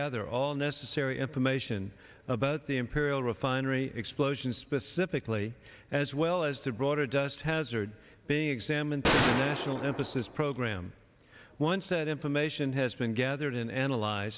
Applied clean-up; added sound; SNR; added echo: none; Gunshot, gunfire; 0 dB; none.